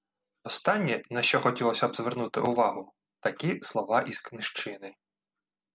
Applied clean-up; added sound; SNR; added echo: none; none; none; none.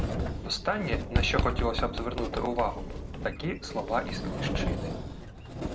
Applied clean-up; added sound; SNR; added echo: none; Sliding door; -1 dB; none.